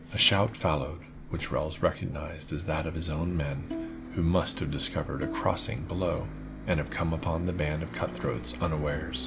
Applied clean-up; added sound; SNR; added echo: none; Bus + Bowed string instrument; 11 dB; none.